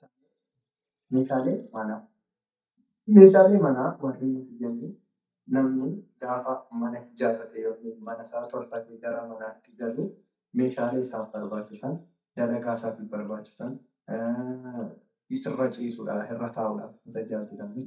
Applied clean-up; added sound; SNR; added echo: neural mask model DeepFilterNet 3.